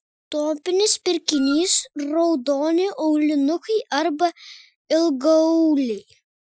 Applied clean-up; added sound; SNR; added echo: classical method Wiener filter.